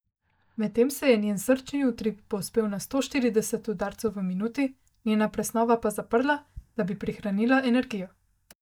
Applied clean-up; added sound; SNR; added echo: neural mask model DeepFilterNet 3.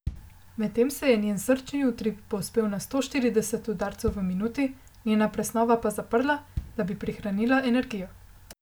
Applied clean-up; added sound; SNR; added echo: none; Bass drum; 11 dB; none.